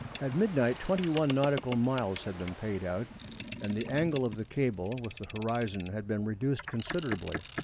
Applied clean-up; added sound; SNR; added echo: none; Boat, Water vehicle; 12 dB; none.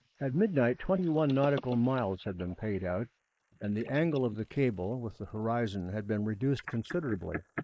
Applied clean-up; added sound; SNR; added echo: neural mask model Resemble Enhance denoiser.